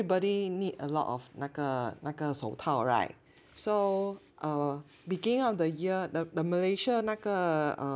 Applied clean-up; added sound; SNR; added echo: none; none; none; none.